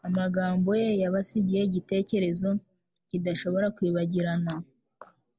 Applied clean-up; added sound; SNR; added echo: none; none; none; none.